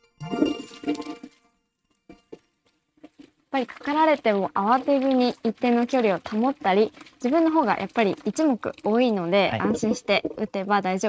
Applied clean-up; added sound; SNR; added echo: neural mask model RNNoise.